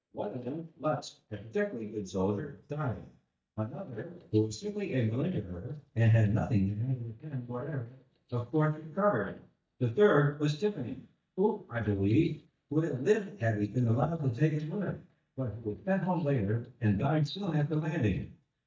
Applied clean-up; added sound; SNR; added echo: neural mask model DeepFilterNet 3.